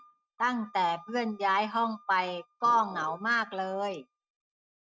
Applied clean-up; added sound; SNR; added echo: neural mask model RNNoise.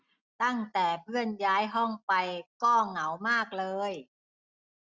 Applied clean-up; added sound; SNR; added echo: none; none; none; none.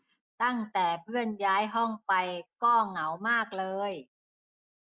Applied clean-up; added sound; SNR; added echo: neural mask model Resemble Enhance denoiser.